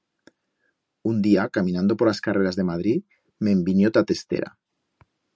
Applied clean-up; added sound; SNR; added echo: none; none; none; none.